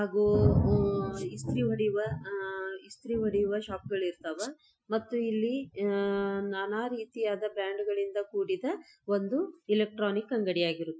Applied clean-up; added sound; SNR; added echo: classical method Wiener filter.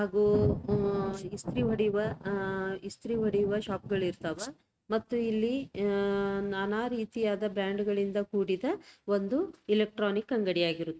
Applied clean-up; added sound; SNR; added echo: neural mask model RNNoise.